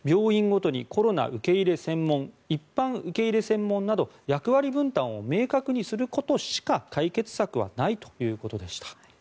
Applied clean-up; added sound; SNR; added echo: none; none; none; none.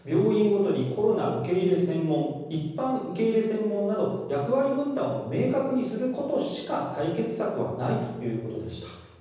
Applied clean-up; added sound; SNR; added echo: none; none; none; reverberation time 1.1 s.